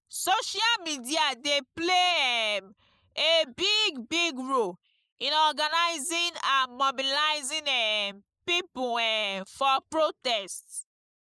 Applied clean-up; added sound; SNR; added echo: neural mask model Resemble Enhance denoiser.